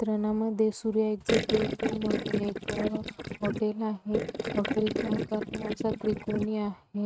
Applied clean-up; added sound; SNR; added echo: neural mask model RNNoise.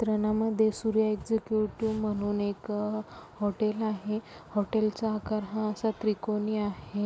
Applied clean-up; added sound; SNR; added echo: none; none; none; none.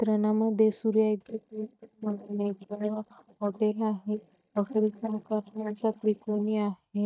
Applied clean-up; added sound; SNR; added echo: neural mask model DeepFilterNet 3.